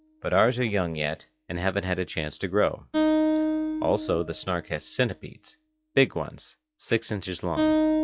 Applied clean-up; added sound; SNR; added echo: classical method log-MMSE.